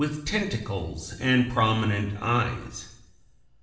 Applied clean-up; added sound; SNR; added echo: none; none; none; reverberation time 0.8 s.